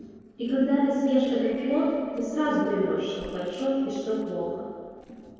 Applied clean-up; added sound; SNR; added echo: neural separator model SepFormer DNS4.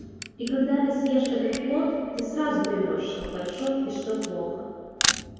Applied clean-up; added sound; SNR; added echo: none; Camera; 8 dB; reverberation time 2.2 s.